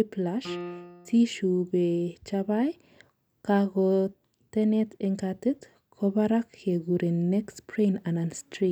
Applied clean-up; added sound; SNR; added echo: none; Piano; 13 dB; none.